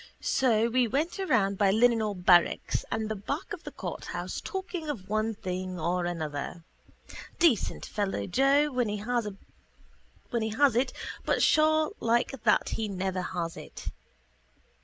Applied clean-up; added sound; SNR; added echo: none; none; none; none.